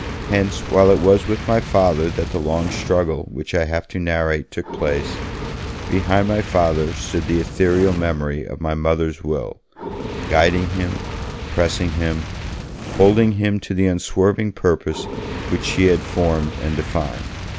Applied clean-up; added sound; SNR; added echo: none; Fire; 9 dB; none.